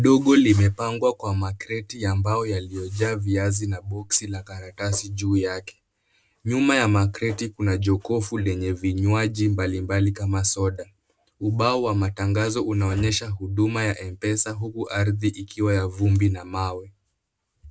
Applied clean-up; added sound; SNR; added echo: none; none; none; none.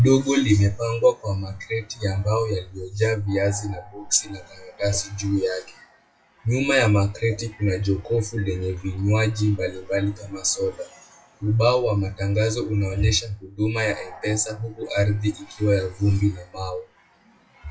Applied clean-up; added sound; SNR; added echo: classical method WPE with log-MMSE.